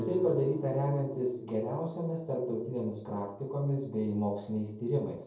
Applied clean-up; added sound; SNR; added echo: neural separator model SepFormer DNS4.